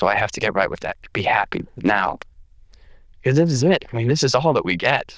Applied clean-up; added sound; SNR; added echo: neural diffusion model UNIVERSE++.